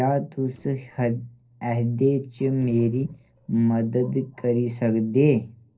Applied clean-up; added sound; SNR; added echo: neural separator model SepFormer DNS4.